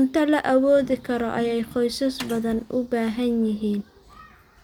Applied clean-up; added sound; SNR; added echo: none; Mechanisms; 17 dB; none.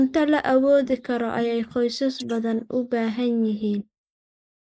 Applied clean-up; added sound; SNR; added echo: neural mask model Resemble Enhance denoiser.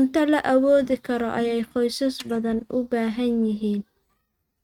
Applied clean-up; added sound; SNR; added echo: neural mask model RNNoise.